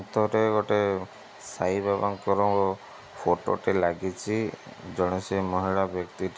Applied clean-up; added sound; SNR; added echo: none; none; none; none.